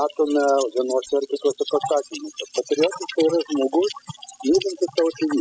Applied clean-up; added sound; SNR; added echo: classical method spectral subtraction.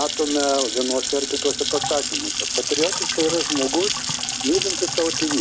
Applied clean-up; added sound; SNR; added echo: none; Sink (filling or washing) / Water tap, faucet / Splash, splatter; 1 dB; none.